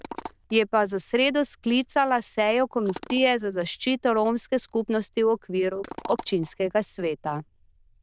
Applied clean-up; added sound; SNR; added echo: neural diffusion model UNIVERSE++.